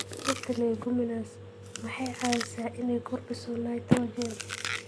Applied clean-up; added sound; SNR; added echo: none; Chewing, mastication; 9 dB; none.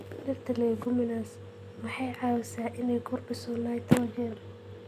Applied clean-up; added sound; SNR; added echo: none; none; none; none.